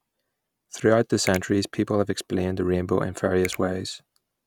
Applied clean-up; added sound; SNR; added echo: none; Finger snapping; 17 dB; none.